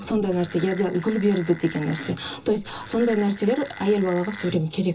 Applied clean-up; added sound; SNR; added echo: none; Wood; 17 dB; reverberation time 0.2 s.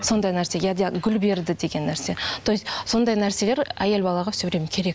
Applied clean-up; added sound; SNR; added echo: none; none; none; none.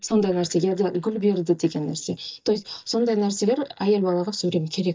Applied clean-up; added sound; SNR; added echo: neural mask model DeepFilterNet 3.